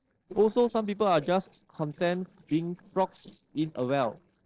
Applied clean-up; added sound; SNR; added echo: neural separator model SepFormer DNS4.